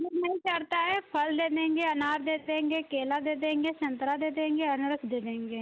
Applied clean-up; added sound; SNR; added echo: none; none; none; none.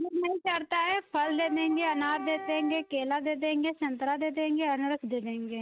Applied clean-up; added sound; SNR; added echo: neural mask model RNNoise.